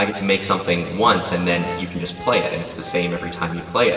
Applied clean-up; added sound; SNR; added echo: none; Brass instrument; 16 dB; reverberation time 2.4 s.